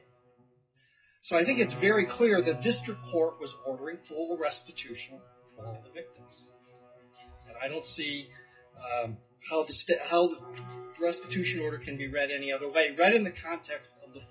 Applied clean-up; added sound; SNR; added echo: classical method WPE with log-MMSE.